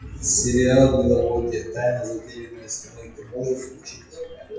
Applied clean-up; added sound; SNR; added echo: classical method WPE with log-MMSE.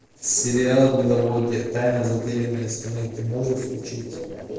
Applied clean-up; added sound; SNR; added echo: neural separator model SepFormer DNS4.